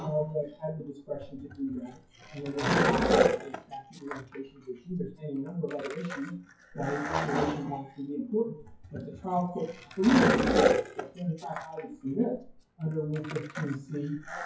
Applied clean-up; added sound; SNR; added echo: classical method WPE with log-MMSE.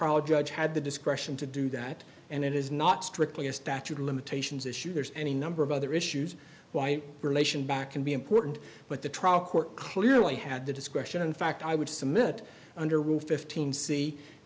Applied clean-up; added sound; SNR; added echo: none; none; none; none.